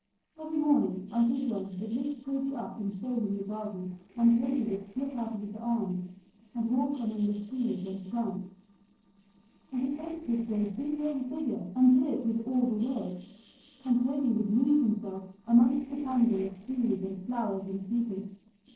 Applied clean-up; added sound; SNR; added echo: neural separator model SepFormer DNS4.